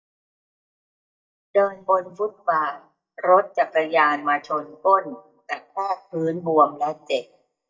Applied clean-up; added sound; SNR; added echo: neural mask model DeepFilterNet 3.